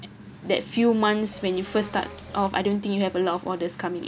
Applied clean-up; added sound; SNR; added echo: none; Insect; 17 dB; none.